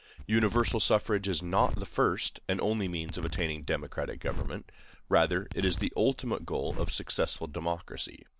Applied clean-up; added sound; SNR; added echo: none; Zipper (clothing); 6 dB; none.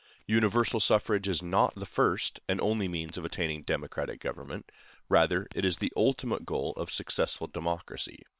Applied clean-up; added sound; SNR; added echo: neural separator model SepFormer WHAM!.